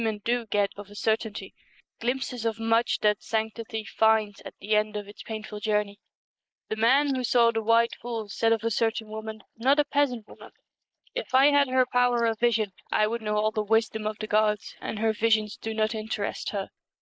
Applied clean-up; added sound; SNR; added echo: neural mask model Resemble Enhance denoiser.